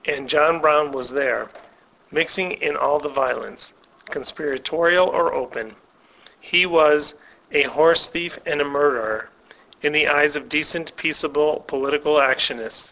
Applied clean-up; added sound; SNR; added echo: none; none; none; none.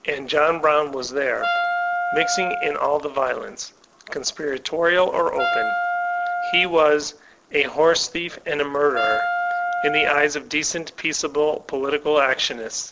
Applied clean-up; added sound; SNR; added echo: none; Wind instrument, woodwind instrument; 2 dB; none.